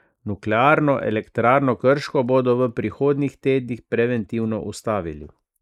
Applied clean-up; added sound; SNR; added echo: neural mask model Resemble Enhance denoiser.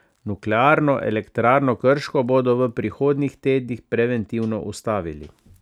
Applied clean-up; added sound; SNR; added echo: none; none; none; none.